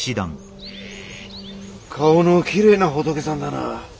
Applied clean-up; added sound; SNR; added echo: none; Organ; 19 dB; none.